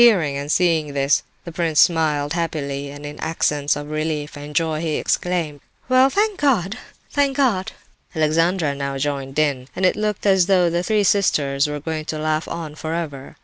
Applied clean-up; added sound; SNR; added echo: none; none; none; none.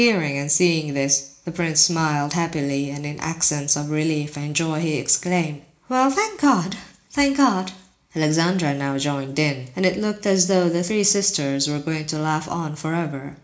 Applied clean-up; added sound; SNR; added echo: none; none; none; reverberation time 0.4 s.